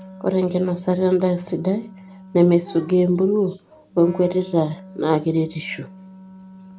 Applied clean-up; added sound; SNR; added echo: none; Wind instrument, woodwind instrument; 20 dB; none.